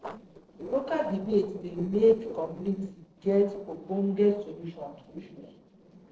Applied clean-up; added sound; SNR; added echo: neural separator model SepFormer DNS4.